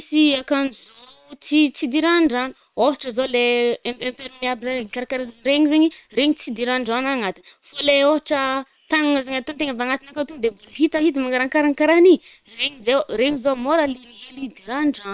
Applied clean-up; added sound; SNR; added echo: neural separator model SepFormer WHAM!.